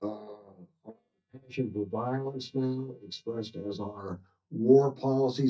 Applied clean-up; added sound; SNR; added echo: neural mask model DeepFilterNet 3.